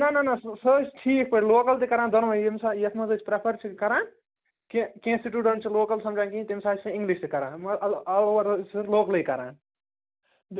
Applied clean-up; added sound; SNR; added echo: none; none; none; none.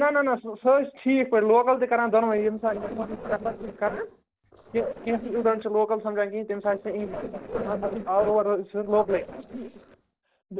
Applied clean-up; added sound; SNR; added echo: neural separator model SepFormer DNS4.